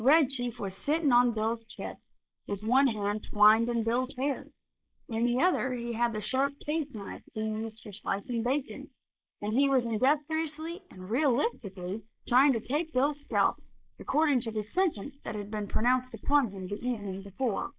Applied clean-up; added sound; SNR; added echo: neural mask model Resemble Enhance denoiser.